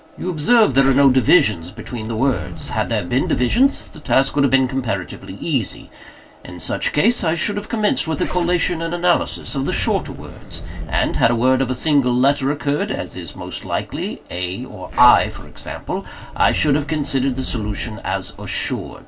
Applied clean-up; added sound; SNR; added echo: none; Zipper (clothing); 10 dB; reverberation time 0.2 s.